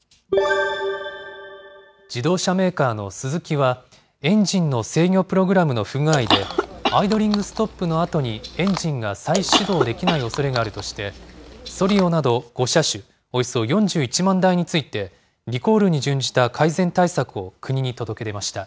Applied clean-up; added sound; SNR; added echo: none; Chewing, mastication / Cough; 6 dB; none.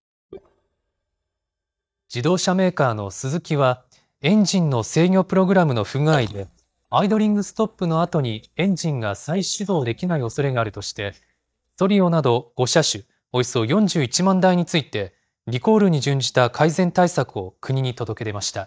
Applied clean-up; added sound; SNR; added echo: neural mask model DeepFilterNet 3.